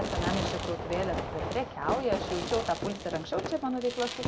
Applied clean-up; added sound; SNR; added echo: none; Fireworks; 2 dB; reverberation time 0.7 s.